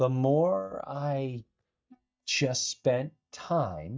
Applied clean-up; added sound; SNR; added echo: neural mask model DeepFilterNet 3.